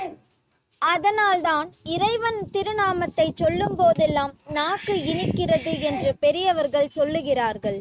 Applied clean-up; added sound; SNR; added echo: neural mask model RNNoise.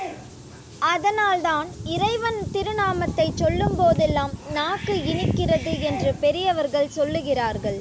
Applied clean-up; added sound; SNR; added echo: none; Bathtub (filling or washing) / Cat; 19 dB; none.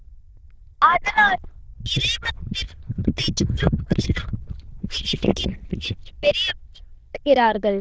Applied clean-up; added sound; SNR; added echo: neural diffusion model UNIVERSE++.